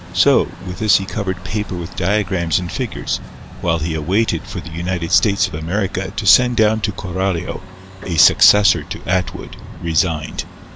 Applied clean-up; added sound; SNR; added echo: none; Truck; 16 dB; none.